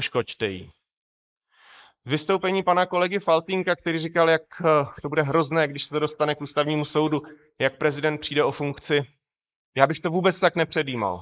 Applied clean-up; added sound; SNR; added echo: neural mask model Resemble Enhance denoiser.